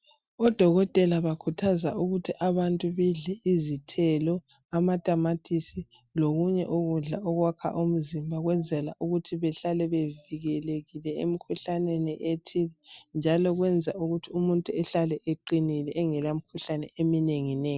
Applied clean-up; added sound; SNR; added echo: none; none; none; none.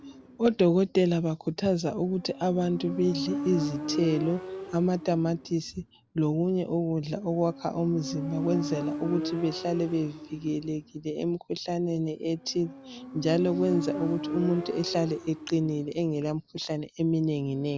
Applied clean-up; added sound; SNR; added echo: none; Motorcycle; 9 dB; none.